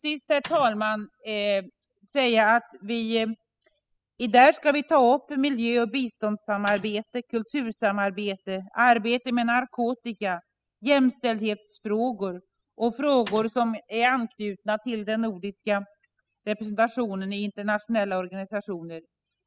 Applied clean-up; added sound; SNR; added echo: classical method spectral subtraction.